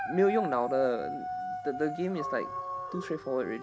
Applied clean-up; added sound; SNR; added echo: none; Dog; 5 dB; none.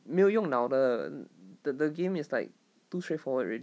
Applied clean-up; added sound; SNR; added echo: none; none; none; none.